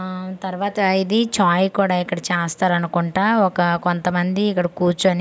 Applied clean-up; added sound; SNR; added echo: none; none; none; none.